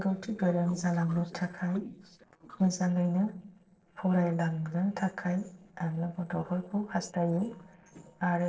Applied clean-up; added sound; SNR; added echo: neural separator model SepFormer DNS4.